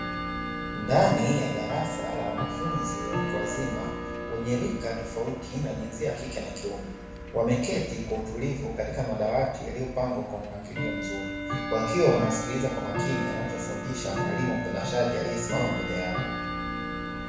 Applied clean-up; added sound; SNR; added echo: none; Tick-tock / Bell; 4 dB; reverberation time 1.0 s.